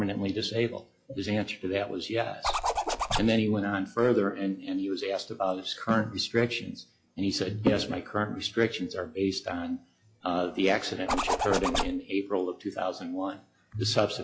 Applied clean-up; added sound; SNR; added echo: classical method log-MMSE.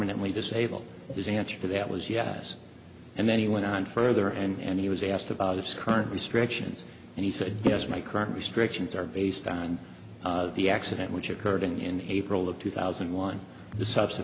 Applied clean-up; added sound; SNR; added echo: none; none; none; none.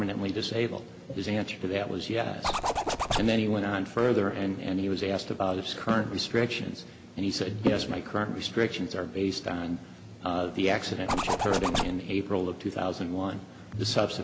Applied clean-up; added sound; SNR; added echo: none; Zipper (clothing); 1 dB; none.